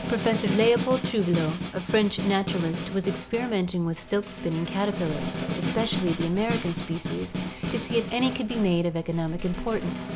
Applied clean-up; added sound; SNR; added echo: none; Snare drum; 6 dB; none.